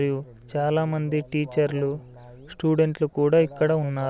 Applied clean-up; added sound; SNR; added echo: none; none; none; none.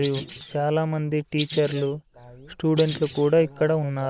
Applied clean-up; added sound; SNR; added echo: neural mask model Resemble Enhance denoiser.